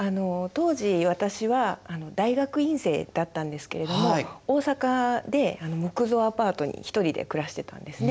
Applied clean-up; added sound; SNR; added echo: none; none; none; none.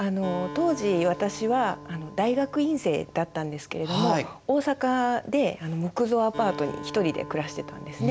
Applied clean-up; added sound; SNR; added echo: none; Acoustic guitar; 16 dB; none.